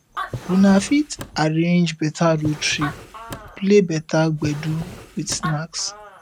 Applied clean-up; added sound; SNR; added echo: none; Drawer open or close + Animal; 14 dB; none.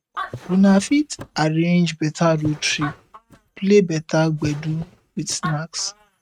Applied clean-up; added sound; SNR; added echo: neural mask model RNNoise.